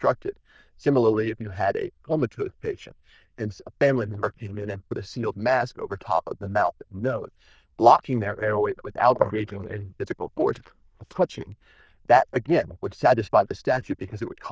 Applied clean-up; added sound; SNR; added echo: neural diffusion model UNIVERSE++.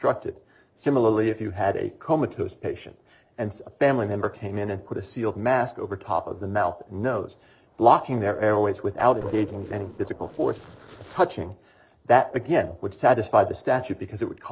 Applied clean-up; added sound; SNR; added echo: neural separator model SepFormer DNS4.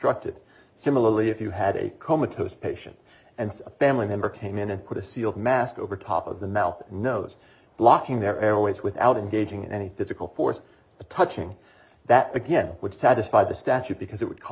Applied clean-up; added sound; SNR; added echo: none; none; none; none.